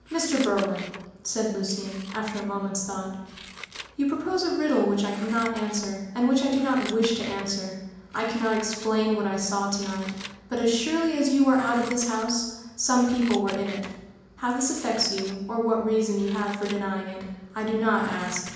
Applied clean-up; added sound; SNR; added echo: none; Scissors; 17 dB; reverberation time 1.0 s.